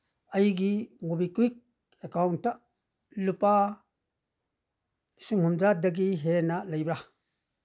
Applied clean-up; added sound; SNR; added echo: none; none; none; none.